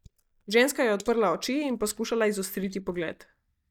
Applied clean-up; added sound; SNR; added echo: neural mask model DeepFilterNet 3.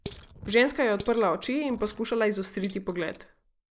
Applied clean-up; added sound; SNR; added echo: neural mask model Resemble Enhance denoiser.